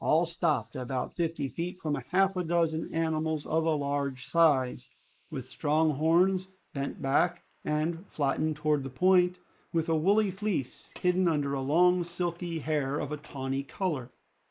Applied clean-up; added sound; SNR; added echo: neural mask model Resemble Enhance denoiser.